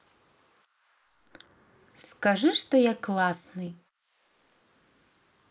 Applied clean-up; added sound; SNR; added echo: neural mask model Resemble Enhance denoiser.